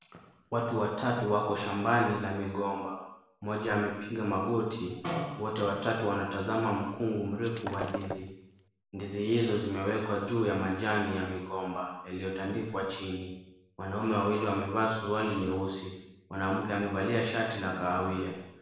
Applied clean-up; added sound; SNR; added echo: none; Shatter; 9 dB; reverberation time 0.9 s.